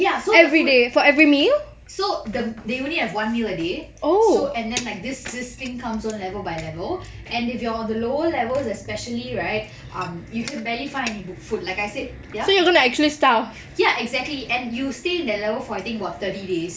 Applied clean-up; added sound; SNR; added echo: none; none; none; none.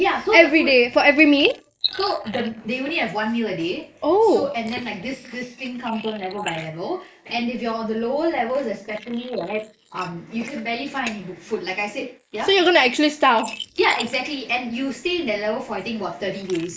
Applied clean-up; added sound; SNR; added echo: neural mask model Resemble Enhance denoiser.